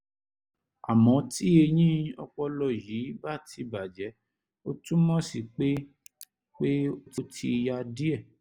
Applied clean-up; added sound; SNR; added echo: none; none; none; none.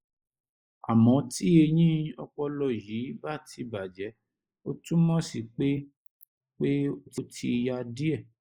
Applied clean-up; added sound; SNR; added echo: neural mask model Resemble Enhance denoiser.